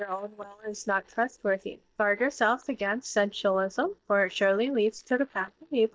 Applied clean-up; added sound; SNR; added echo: neural mask model DeepFilterNet 3.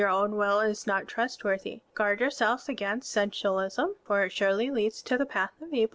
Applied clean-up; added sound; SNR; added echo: none; none; none; none.